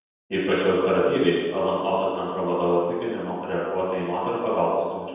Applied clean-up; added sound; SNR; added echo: none; none; none; reverberation time 1.2 s.